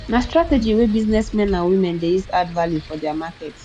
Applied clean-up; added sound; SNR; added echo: none; Wind; 13 dB; none.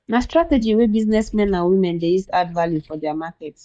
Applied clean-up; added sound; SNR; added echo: neural mask model DeepFilterNet 3.